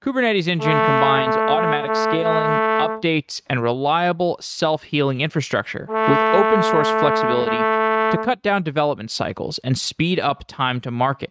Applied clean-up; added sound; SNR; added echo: neural mask model RNNoise.